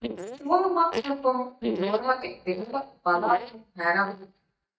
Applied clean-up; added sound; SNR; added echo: neural mask model DeepFilterNet 3.